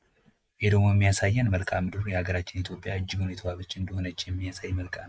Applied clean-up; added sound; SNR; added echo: neural mask model Resemble Enhance denoiser.